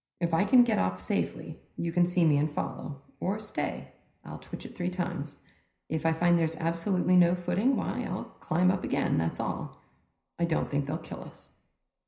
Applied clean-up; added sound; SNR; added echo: none; none; none; reverberation time 0.5 s.